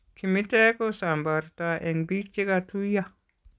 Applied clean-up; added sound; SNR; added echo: none; none; none; none.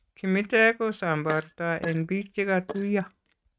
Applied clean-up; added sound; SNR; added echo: neural mask model RNNoise.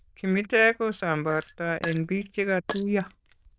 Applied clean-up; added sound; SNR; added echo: neural diffusion model UNIVERSE++.